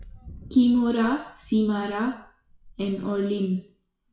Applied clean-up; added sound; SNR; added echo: classical method WPE with log-MMSE.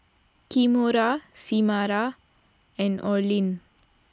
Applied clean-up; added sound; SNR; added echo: none; none; none; none.